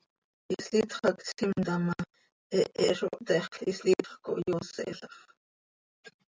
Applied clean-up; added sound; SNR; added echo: none; none; none; none.